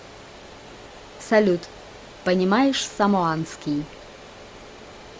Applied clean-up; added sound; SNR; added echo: none; none; none; none.